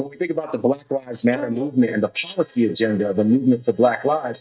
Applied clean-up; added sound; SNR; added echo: neural mask model DeepFilterNet 3.